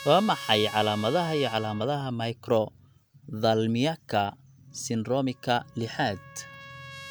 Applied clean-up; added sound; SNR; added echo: none; Trumpet; 18 dB; none.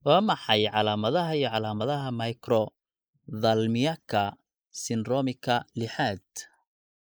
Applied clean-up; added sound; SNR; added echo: neural mask model Resemble Enhance denoiser.